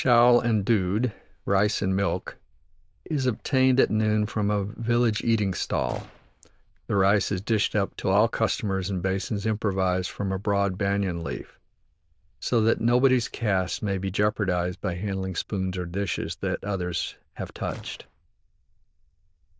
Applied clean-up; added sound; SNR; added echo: neural diffusion model UNIVERSE++.